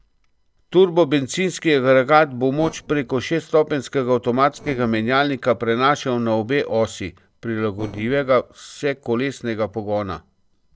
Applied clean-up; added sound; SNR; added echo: neural separator model SepFormer DNS4.